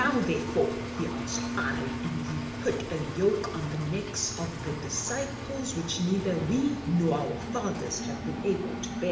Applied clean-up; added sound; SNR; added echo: none; Engine; 5 dB; reverberation time 0.8 s.